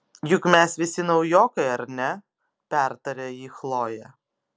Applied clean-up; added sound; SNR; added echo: none; none; none; none.